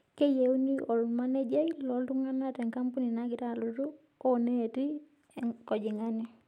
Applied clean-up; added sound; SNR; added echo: none; none; none; none.